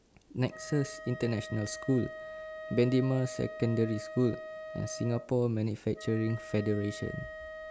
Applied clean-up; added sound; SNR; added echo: none; Wind instrument, woodwind instrument; 12 dB; none.